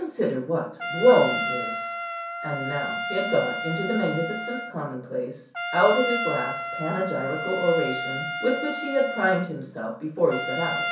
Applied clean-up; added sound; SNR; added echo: none; Trumpet; 5 dB; reverberation time 0.6 s.